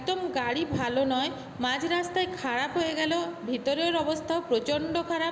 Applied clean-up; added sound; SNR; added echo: none; none; none; none.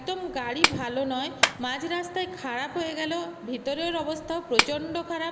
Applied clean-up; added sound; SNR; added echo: none; Clapping; 2 dB; none.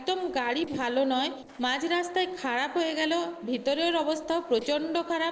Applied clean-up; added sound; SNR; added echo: neural separator model SepFormer DNS4.